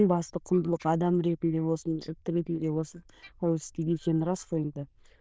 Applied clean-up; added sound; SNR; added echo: neural diffusion model UNIVERSE++.